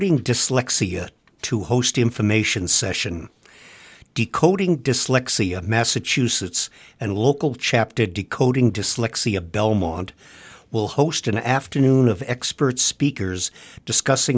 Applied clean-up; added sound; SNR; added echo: none; none; none; none.